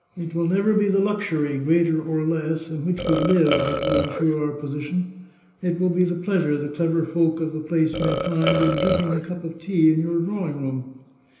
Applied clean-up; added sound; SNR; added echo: none; Burping, eructation; 2 dB; reverberation time 0.8 s.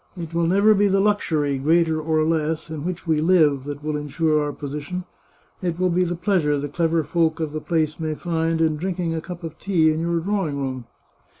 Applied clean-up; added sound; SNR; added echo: none; none; none; none.